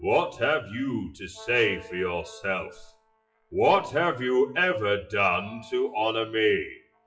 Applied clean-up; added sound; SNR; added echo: classical method WPE with log-MMSE.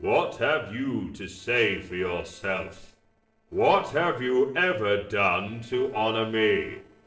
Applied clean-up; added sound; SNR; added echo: neural separator model SepFormer DNS4.